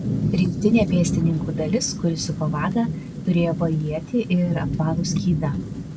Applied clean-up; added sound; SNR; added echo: none; Rain / Thunderstorm; 4 dB; none.